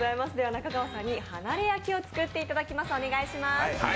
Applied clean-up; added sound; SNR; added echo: none; none; none; none.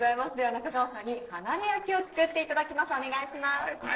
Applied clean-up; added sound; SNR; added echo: neural separator model SepFormer DNS4.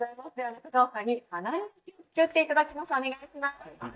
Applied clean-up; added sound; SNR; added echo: neural mask model DeepFilterNet 3.